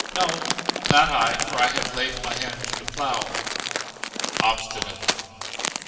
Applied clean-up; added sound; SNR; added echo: none; Crumpling, crinkling; 2 dB; reverberation time 2.9 s.